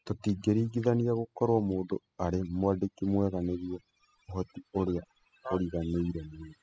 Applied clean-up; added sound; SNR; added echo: classical method spectral subtraction.